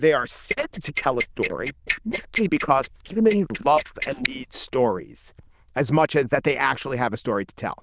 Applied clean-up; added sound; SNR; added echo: neural diffusion model UNIVERSE++.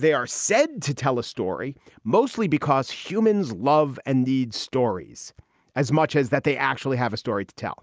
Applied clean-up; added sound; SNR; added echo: none; none; none; none.